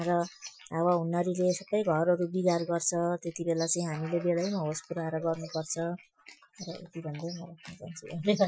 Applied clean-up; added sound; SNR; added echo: classical method Wiener filter.